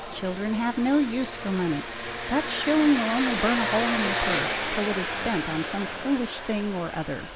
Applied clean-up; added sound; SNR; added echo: none; Engine; 4 dB; none.